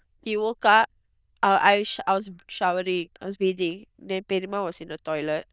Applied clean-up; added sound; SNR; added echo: neural diffusion model UNIVERSE++.